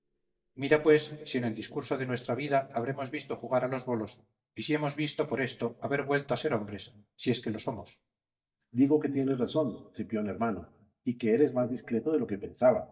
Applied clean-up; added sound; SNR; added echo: neural mask model DeepFilterNet 3.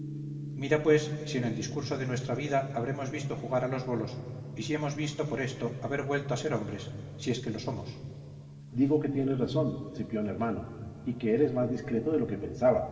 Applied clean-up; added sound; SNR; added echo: none; Gong; 12 dB; reverberation time 2.3 s.